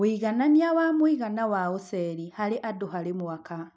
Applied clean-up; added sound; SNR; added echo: none; none; none; none.